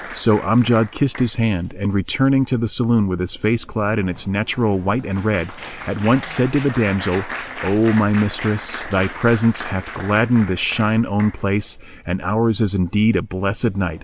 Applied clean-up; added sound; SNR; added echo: none; Applause; 16 dB; none.